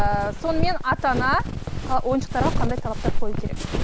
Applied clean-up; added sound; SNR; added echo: none; Walk, footsteps; -3 dB; none.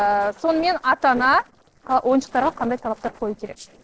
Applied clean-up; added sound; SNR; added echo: neural separator model SepFormer DNS4.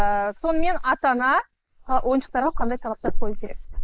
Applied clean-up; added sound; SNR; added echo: neural mask model Resemble Enhance denoiser.